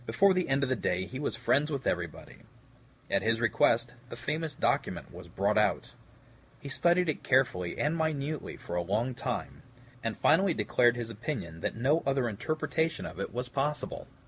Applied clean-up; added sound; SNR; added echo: none; none; none; none.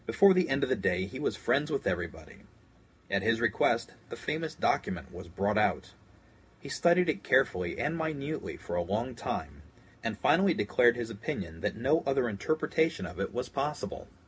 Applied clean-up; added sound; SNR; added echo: none; none; none; reverberation time 0.3 s.